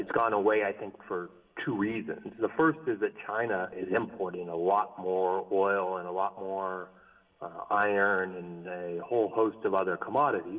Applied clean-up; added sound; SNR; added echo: none; none; none; reverberation time 1.1 s.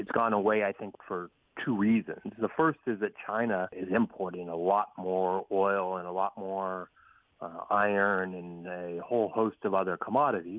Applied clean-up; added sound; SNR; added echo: none; none; none; none.